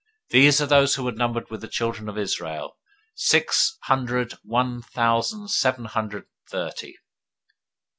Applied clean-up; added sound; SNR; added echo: none; none; none; none.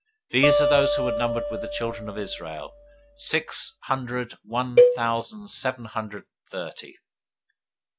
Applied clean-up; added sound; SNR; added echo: none; Cowbell + Acoustic guitar; -3 dB; none.